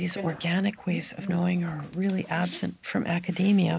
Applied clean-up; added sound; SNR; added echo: none; Bicycle; 16 dB; none.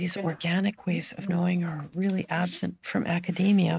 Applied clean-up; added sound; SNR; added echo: neural mask model RNNoise.